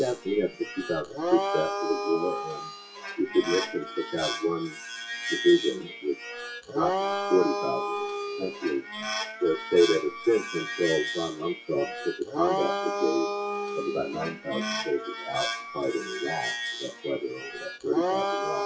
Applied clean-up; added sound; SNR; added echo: classical method WPE with log-MMSE.